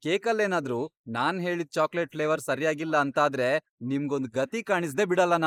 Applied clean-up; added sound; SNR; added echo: neural mask model Resemble Enhance denoiser.